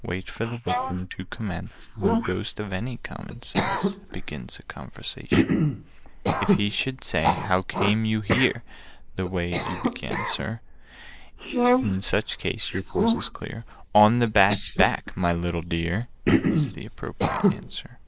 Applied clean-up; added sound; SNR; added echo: neural mask model Resemble Enhance denoiser.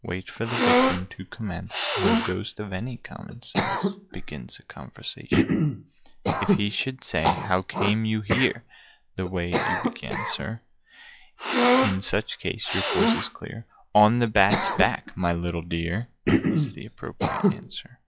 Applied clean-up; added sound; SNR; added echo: classical method log-MMSE.